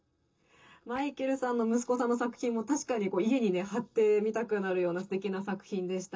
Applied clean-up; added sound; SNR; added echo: neural separator model SepFormer DNS4.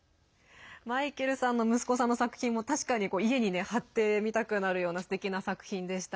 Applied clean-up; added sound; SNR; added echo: none; none; none; none.